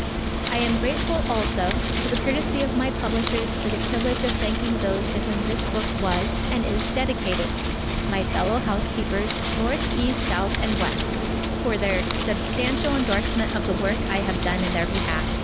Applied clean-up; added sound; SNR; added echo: none; Wind; -2 dB; none.